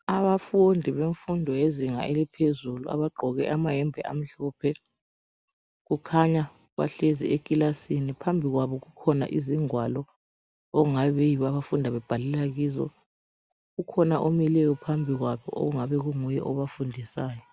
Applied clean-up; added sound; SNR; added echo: none; none; none; none.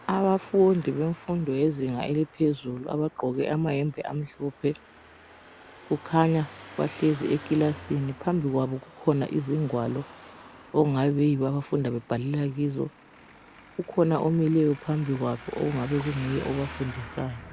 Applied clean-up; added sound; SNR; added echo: none; Traffic noise, roadway noise; 19 dB; none.